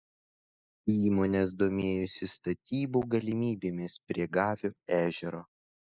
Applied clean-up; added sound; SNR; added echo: neural mask model Resemble Enhance denoiser.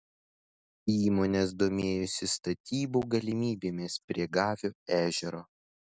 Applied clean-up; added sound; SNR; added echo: none; none; none; none.